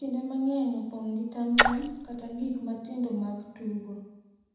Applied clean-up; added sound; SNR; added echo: none; Splash, splatter; -4 dB; reverberation time 1.0 s.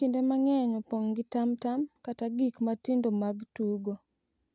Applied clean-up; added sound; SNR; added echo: none; none; none; none.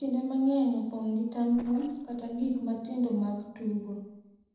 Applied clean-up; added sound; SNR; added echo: neural separator model SepFormer DNS4.